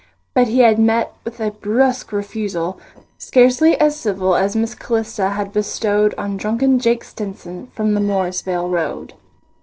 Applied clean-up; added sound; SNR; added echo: neural separator model SepFormer DNS4.